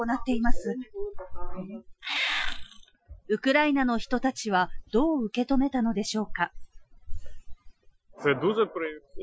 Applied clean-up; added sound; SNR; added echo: classical method Wiener filter.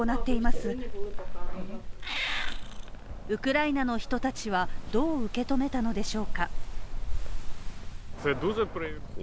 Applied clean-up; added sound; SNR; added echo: none; Meow / Purr; -4 dB; none.